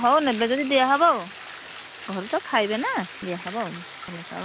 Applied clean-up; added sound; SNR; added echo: none; Bathtub (filling or washing); 14 dB; none.